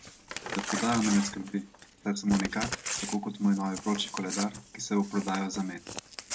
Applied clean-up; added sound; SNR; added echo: none; Crumpling, crinkling / Tearing; 8 dB; none.